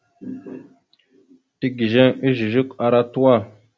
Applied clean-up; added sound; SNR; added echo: none; none; none; none.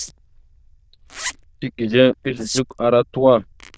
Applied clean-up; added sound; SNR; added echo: neural diffusion model UNIVERSE++.